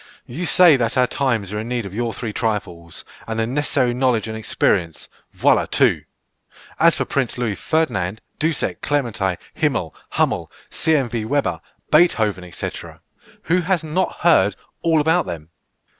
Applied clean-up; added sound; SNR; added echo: none; none; none; none.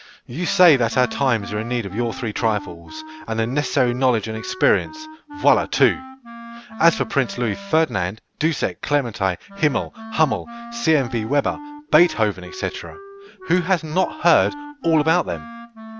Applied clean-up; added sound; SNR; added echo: none; Wind instrument, woodwind instrument; 15 dB; none.